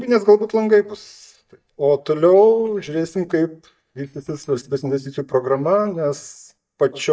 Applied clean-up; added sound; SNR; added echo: neural mask model DeepFilterNet 3.